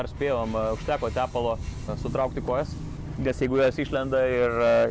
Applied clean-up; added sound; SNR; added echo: none; none; none; none.